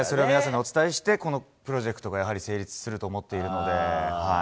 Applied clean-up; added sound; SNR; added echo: none; none; none; none.